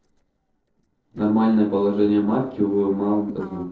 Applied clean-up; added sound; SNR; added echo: neural separator model SepFormer DNS4.